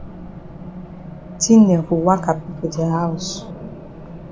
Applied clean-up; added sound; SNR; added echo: none; Race car, auto racing; 12 dB; none.